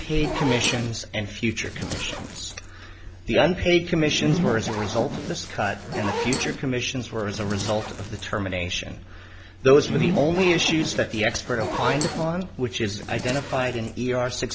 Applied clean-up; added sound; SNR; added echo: none; Zipper (clothing); 7 dB; none.